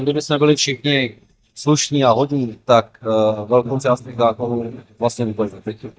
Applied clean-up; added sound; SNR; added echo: neural mask model DeepFilterNet 3.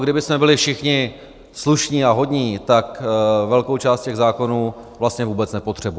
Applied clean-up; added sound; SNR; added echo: none; none; none; none.